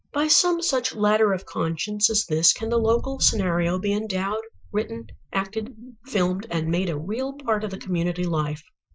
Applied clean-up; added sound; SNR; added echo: classical method Wiener filter.